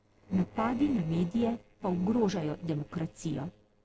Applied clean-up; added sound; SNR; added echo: neural separator model SepFormer DNS4.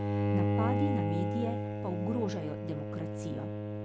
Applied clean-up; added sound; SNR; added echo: none; Bowed string instrument; -5 dB; none.